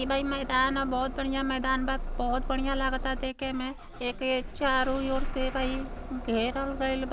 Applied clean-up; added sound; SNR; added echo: none; Engine starting / Bus; 5 dB; none.